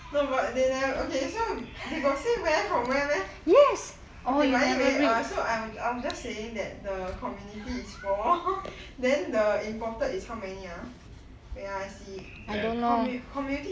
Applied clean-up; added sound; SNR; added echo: none; none; none; none.